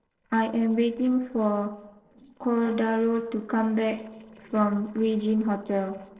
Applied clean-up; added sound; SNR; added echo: neural separator model SepFormer DNS4.